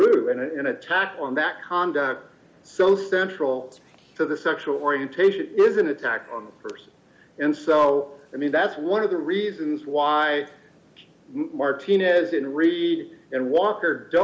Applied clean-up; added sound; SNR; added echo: none; none; none; none.